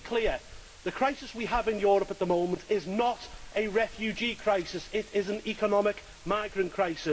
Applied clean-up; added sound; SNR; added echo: none; Wind; 16 dB; reverberation time 0.2 s.